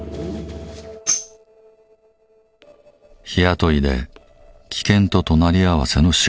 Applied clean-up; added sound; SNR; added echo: neural separator model SepFormer DNS4.